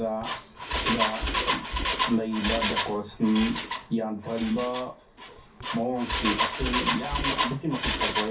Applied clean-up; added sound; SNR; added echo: none; Engine; 0 dB; reverberation time 0.3 s.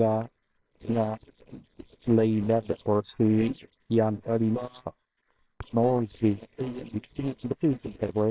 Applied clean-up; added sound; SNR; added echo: neural separator model SepFormer WHAMR!.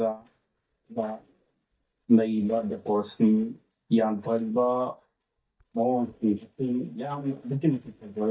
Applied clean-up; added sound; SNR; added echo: neural mask model DeepFilterNet 3.